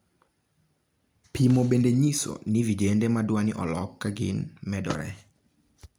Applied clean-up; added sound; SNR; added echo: none; none; none; none.